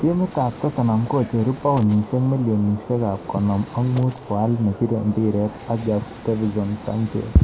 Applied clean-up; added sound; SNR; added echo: none; Gunshot, gunfire; 17 dB; none.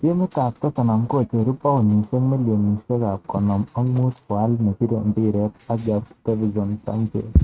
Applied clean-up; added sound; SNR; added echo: neural mask model RNNoise.